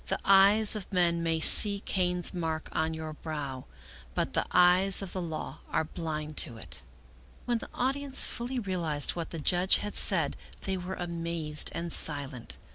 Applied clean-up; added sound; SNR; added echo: none; Walk, footsteps; 12 dB; none.